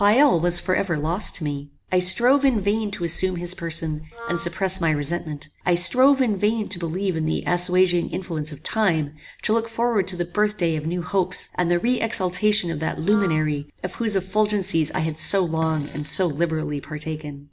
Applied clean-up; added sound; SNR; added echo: none; Wind instrument, woodwind instrument + Fart; 17 dB; none.